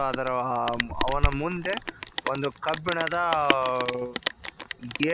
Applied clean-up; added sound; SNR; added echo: none; Rain; 2 dB; none.